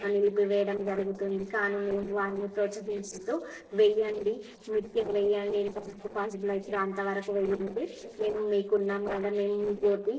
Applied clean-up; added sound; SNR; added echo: neural separator model SepFormer DNS4.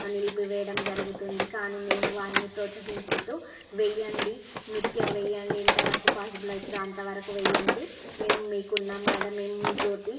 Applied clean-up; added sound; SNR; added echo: none; Wood; -1 dB; reverberation time 1.1 s.